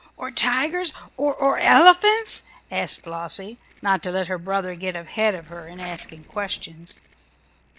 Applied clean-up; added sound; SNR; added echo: neural separator model SepFormer DNS4.